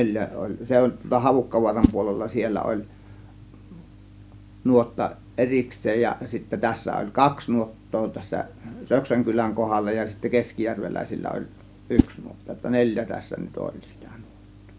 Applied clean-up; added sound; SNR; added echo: none; Whoosh, swoosh, swish; 3 dB; none.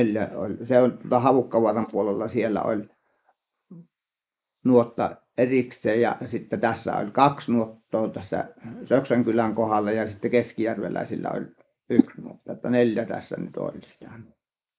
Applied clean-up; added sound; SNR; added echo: neural mask model Resemble Enhance denoiser.